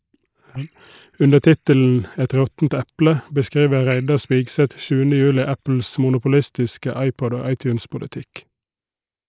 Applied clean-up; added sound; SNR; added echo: neural mask model Resemble Enhance denoiser.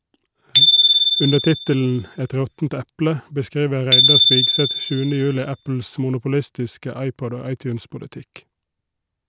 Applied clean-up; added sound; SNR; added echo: none; Bicycle bell; -5 dB; none.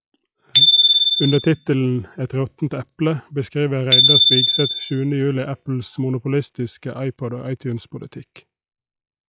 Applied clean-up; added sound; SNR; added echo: classical method log-MMSE.